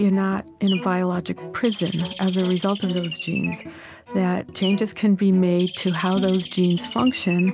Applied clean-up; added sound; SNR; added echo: none; Bird; 15 dB; none.